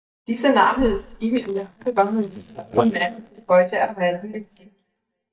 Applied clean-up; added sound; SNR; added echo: neural mask model DeepFilterNet 3.